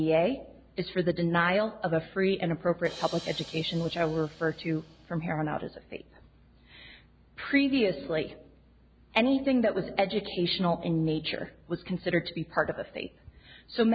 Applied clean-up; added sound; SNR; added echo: none; Crash cymbal; 17 dB; none.